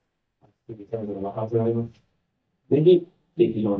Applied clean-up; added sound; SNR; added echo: neural mask model DeepFilterNet 3.